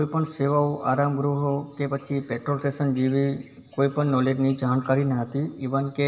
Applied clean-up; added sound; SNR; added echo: none; none; none; reverberation time 0.7 s.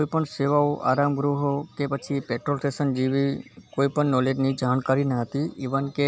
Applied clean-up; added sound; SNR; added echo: none; none; none; none.